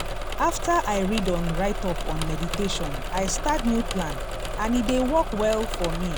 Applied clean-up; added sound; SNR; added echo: none; Engine / Mechanisms; 2 dB; none.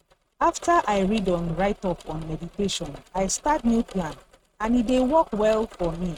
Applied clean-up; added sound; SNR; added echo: neural mask model RNNoise.